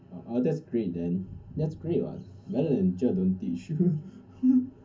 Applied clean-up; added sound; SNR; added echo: none; none; none; reverberation time 0.3 s.